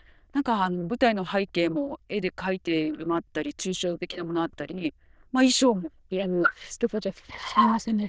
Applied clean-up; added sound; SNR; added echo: neural diffusion model UNIVERSE++.